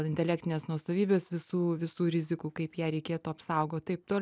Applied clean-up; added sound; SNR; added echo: none; none; none; none.